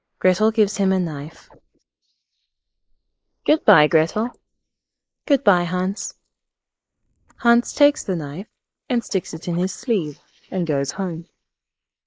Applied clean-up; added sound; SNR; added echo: neural mask model Resemble Enhance denoiser.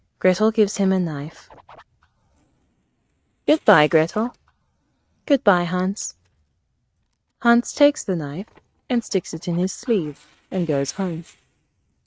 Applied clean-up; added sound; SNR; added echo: neural mask model RNNoise.